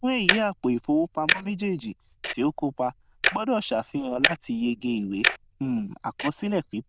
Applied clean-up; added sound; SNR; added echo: neural diffusion model UNIVERSE++.